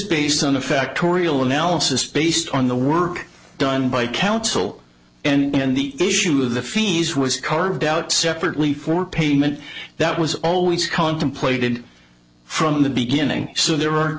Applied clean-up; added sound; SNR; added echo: none; none; none; none.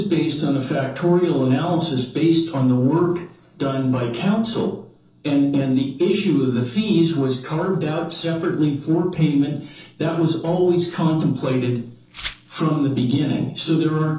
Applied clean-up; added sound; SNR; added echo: neural separator model SepFormer DNS4.